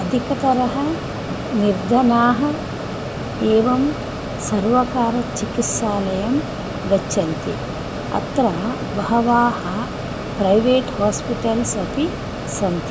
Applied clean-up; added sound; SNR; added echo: none; Mechanisms; 6 dB; none.